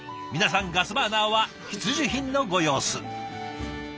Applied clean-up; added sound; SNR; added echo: none; none; none; none.